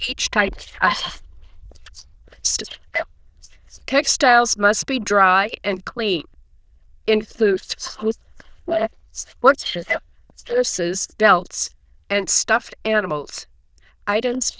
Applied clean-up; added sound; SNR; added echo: neural diffusion model UNIVERSE++.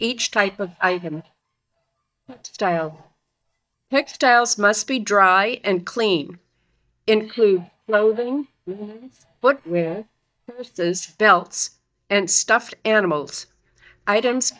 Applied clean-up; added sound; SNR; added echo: neural mask model DeepFilterNet 3.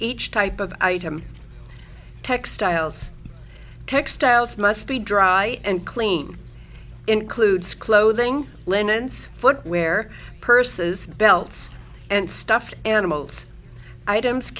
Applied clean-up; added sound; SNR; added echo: none; none; none; none.